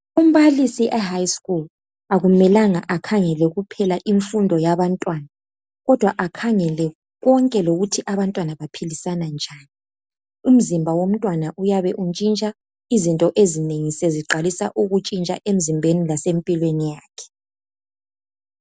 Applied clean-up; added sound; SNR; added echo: none; none; none; none.